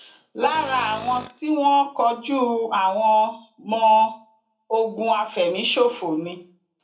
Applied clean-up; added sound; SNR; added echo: none; Tools; 16 dB; reverberation time 0.3 s.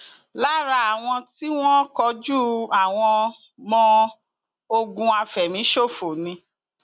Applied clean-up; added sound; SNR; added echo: none; none; none; none.